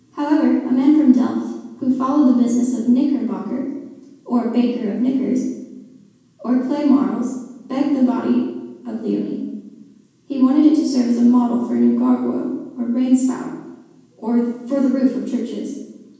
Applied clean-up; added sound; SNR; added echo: none; none; none; reverberation time 1.2 s.